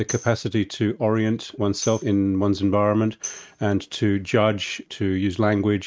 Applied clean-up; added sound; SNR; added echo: neural mask model RNNoise.